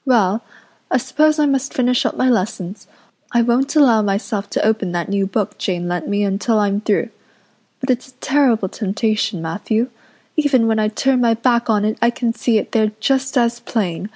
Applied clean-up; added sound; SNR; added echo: none; none; none; none.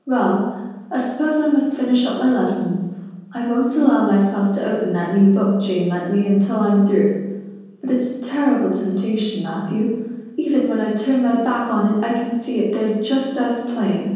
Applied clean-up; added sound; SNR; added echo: none; none; none; reverberation time 1.3 s.